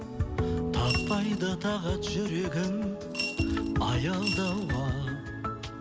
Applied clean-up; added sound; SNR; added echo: none; Coin (dropping) / Glass; 9 dB; none.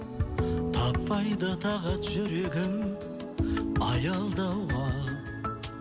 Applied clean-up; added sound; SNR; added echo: none; none; none; none.